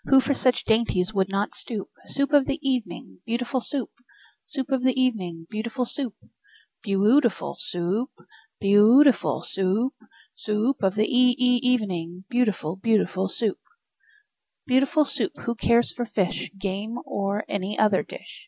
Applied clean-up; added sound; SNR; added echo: none; none; none; none.